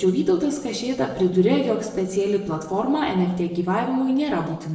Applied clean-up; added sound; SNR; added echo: neural separator model SepFormer DNS4.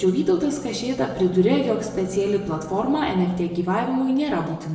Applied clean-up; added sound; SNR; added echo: none; Bowed string instrument; 19 dB; reverberation time 0.9 s.